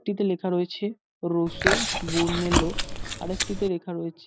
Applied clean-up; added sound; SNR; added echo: none; Chewing, mastication; -1 dB; none.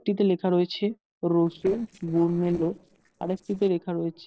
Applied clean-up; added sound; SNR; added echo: neural separator model SepFormer DNS4.